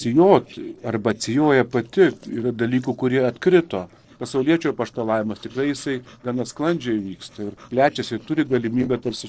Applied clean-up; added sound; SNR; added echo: neural separator model SepFormer DNS4.